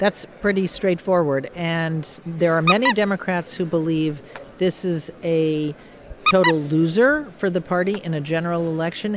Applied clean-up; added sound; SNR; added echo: none; Squeak; 5 dB; none.